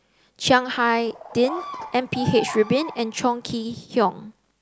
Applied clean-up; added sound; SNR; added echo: none; Bird vocalization, bird call, bird song; 12 dB; none.